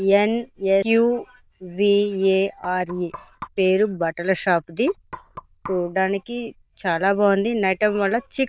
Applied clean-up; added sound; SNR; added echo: neural diffusion model UNIVERSE++.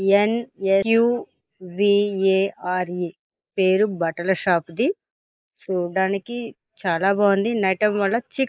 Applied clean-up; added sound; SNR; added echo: neural mask model Resemble Enhance denoiser.